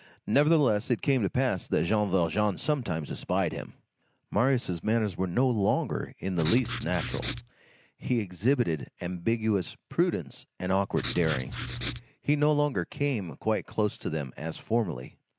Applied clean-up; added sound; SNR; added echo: none; Writing; 3 dB; none.